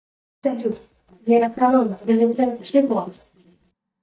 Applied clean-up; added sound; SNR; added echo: neural mask model DeepFilterNet 3.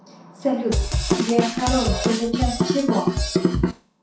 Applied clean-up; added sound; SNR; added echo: classical method WPE with log-MMSE.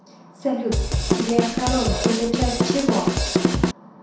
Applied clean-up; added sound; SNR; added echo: none; Drum / Drum kit; -4 dB; reverberation time 0.7 s.